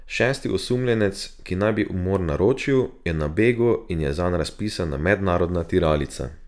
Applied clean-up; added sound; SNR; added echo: none; none; none; none.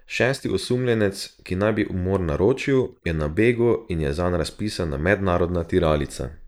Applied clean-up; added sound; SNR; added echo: neural mask model Resemble Enhance denoiser.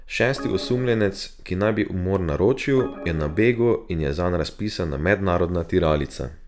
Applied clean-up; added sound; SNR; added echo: none; Organ; 14 dB; none.